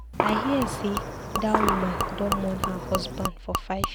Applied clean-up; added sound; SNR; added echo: none; Gunshot, gunfire + Gurgling / Liquid; -1 dB; none.